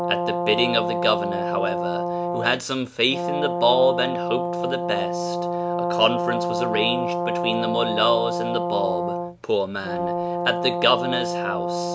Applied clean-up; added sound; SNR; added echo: none; Brass instrument; 0 dB; none.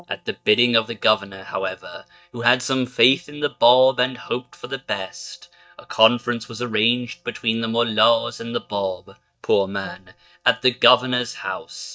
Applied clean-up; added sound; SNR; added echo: neural mask model DeepFilterNet 3.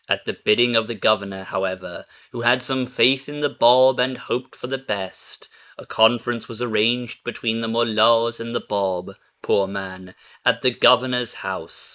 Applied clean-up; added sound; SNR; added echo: neural mask model Resemble Enhance denoiser.